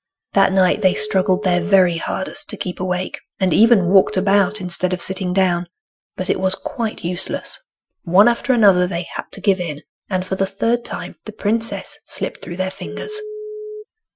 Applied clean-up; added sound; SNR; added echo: classical method Wiener filter.